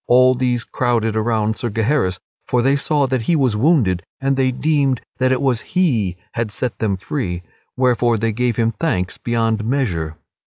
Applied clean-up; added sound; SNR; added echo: none; none; none; none.